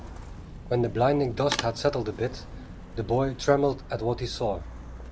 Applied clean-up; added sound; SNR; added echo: none; Walk, footsteps; 13 dB; none.